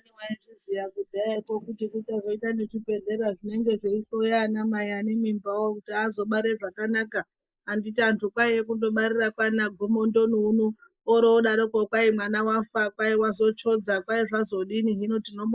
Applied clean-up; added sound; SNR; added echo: neural mask model Resemble Enhance denoiser.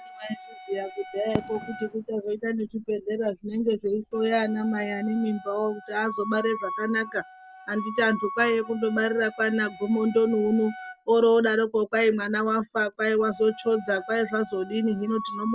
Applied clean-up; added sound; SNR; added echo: none; Wind instrument, woodwind instrument + Fireworks; 14 dB; none.